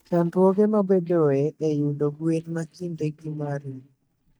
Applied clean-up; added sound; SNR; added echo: neural mask model DeepFilterNet 3.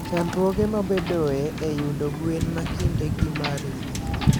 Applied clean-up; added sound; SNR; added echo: none; Wind / Boat, Water vehicle; 0 dB; none.